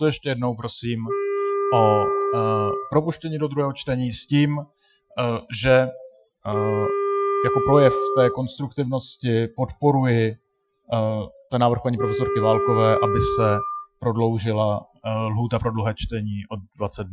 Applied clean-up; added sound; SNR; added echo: classical method Wiener filter.